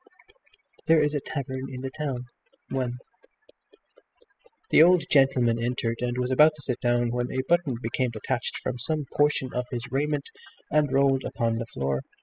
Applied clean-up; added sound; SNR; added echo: classical method spectral subtraction.